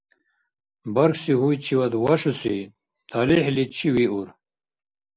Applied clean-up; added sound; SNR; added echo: none; none; none; none.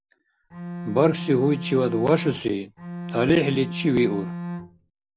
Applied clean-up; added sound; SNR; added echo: none; Bowed string instrument; 9 dB; none.